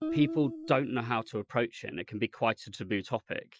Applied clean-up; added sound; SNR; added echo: classical method Wiener filter.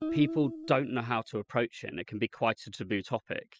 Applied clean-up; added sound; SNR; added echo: classical method spectral subtraction.